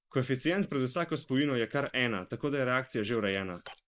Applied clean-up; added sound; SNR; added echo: neural mask model Resemble Enhance denoiser.